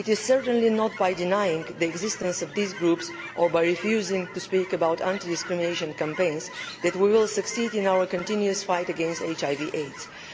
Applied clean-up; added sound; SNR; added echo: none; Chirp, tweet / Fowl; 16 dB; none.